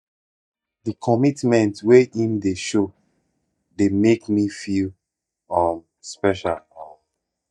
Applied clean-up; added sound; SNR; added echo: neural mask model DeepFilterNet 3.